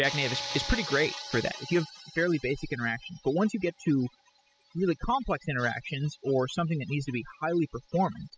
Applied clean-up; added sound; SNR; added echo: classical method spectral subtraction.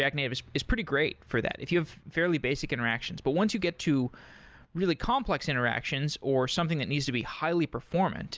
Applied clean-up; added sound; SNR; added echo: none; none; none; none.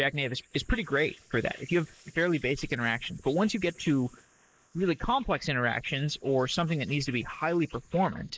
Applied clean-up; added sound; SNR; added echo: neural mask model Resemble Enhance denoiser.